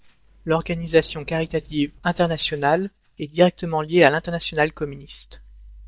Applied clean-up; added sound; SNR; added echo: neural mask model DeepFilterNet 3.